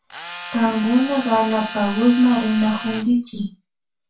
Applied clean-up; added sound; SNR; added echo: none; Tools; 11 dB; reverberation time 0.3 s.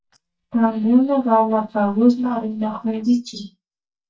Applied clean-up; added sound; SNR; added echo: neural mask model DeepFilterNet 3.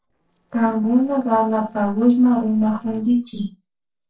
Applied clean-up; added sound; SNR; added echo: neural separator model SepFormer DNS4.